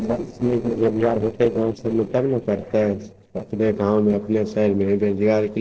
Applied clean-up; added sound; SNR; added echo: neural separator model SepFormer DNS4.